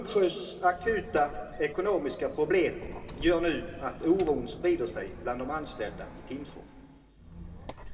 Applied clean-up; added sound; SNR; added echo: none; Squeak; 14 dB; reverberation time 2.2 s.